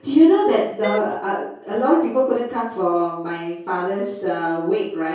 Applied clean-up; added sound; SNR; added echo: none; Wind instrument, woodwind instrument; 11 dB; reverberation time 0.6 s.